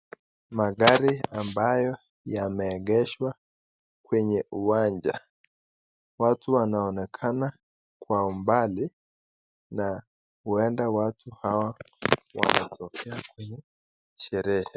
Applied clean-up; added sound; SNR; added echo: none; none; none; none.